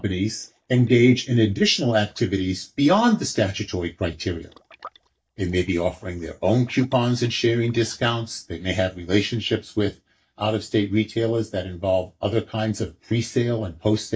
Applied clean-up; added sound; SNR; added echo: neural mask model DeepFilterNet 3.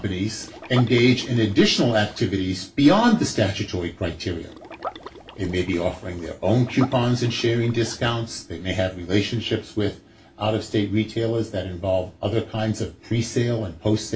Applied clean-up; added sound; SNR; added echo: none; Liquid; 16 dB; reverberation time 0.2 s.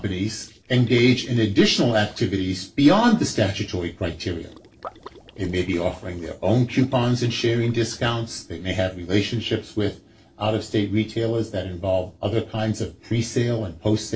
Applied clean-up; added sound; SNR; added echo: neural separator model SepFormer DNS4.